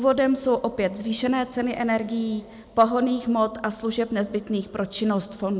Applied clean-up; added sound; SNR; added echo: none; none; none; none.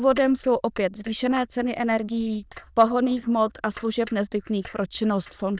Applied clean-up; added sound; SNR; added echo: neural diffusion model UNIVERSE++.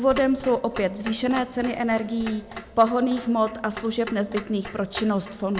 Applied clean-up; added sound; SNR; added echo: none; Clock; 15 dB; none.